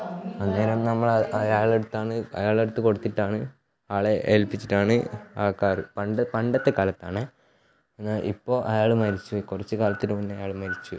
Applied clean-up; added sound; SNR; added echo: none; none; none; none.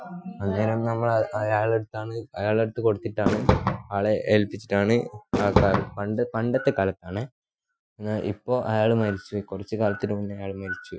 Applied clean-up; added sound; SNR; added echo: classical method Wiener filter.